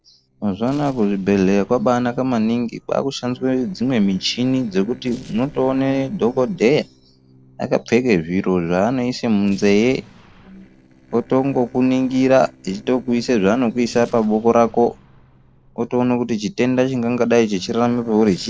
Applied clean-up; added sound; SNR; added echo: neural separator model SepFormer DNS4.